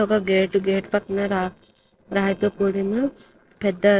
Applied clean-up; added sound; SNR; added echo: neural separator model SepFormer DNS4.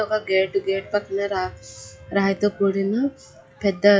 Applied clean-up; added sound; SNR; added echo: classical method log-MMSE.